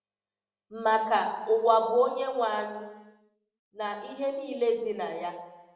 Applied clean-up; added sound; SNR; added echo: none; none; none; reverberation time 0.9 s.